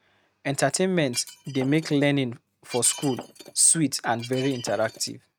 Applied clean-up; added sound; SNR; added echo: neural mask model RNNoise.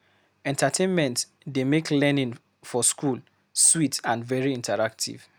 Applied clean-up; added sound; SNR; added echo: none; none; none; none.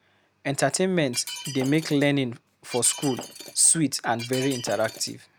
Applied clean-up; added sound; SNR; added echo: none; Shatter; 14 dB; none.